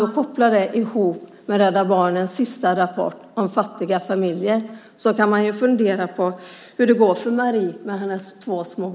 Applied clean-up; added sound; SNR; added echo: none; none; none; none.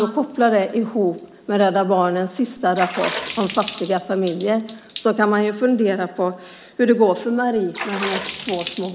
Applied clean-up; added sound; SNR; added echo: none; Water / Splash, splatter; 14 dB; none.